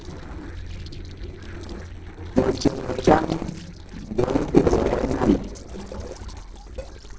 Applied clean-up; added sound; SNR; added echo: neural separator model SepFormer DNS4.